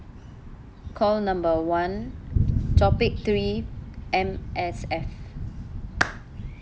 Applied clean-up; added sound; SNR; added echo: none; Thunder; 1 dB; none.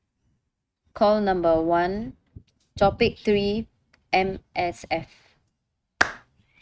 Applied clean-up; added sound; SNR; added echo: neural mask model RNNoise.